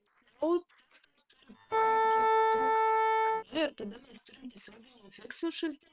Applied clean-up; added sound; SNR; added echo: neural separator model SepFormer WHAM!.